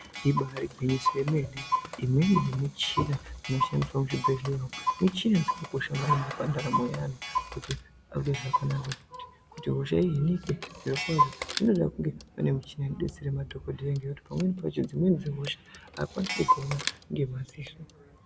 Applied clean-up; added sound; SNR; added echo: none; Clock; 5 dB; none.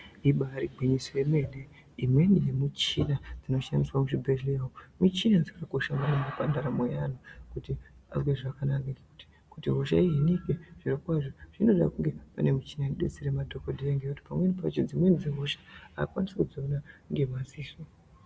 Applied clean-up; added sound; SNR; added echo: none; none; none; none.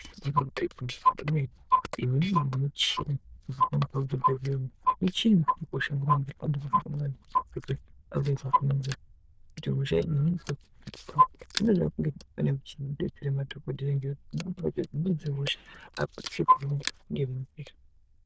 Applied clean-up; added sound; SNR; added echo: neural diffusion model UNIVERSE++.